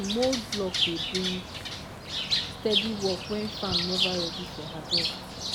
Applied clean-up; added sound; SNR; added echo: none; Bird; -2 dB; none.